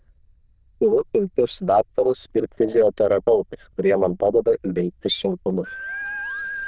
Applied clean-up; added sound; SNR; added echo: neural diffusion model UNIVERSE++.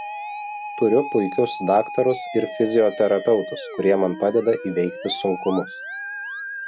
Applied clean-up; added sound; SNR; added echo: none; Musical instrument; 11 dB; none.